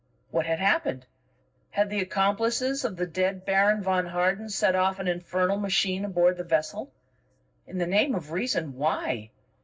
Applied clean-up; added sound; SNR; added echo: none; none; none; reverberation time 0.4 s.